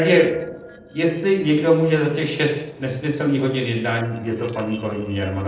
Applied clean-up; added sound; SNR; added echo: neural separator model SepFormer DNS4.